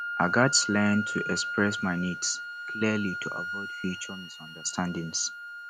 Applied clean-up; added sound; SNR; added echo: none; Wind instrument, woodwind instrument; 6 dB; none.